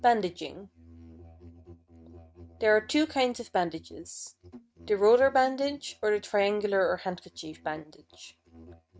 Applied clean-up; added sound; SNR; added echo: neural mask model RNNoise.